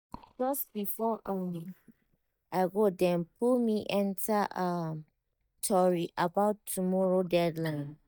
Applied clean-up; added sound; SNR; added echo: neural mask model DeepFilterNet 3.